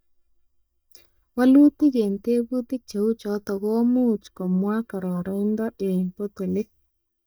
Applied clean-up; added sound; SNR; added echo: neural mask model DeepFilterNet 3.